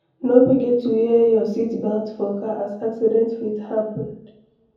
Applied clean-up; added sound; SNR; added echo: none; none; none; reverberation time 0.7 s.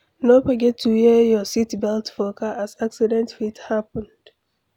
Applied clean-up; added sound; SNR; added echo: none; none; none; none.